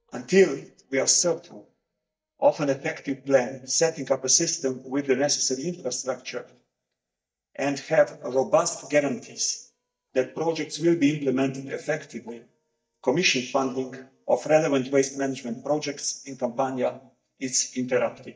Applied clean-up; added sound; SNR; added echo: neural mask model DeepFilterNet 3.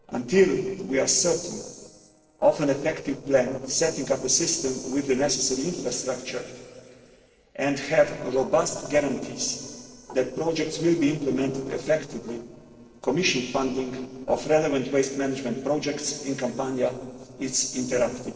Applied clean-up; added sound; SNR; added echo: neural separator model SepFormer DNS4.